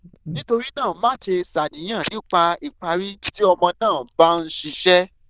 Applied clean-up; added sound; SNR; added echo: neural diffusion model UNIVERSE++.